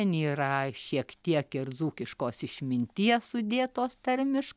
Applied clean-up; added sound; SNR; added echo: none; none; none; none.